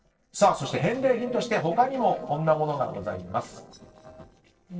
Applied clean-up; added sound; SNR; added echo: neural separator model SepFormer DNS4.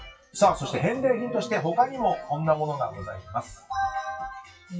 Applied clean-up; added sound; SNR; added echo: classical method WPE with log-MMSE.